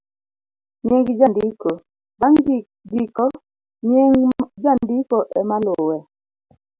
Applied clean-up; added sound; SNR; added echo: none; none; none; none.